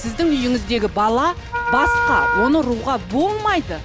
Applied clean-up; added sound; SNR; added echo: none; Wind instrument, woodwind instrument; 3 dB; none.